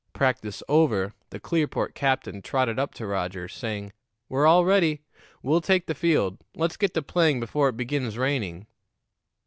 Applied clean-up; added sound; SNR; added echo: none; none; none; none.